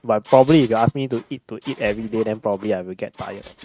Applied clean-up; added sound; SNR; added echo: neural mask model RNNoise.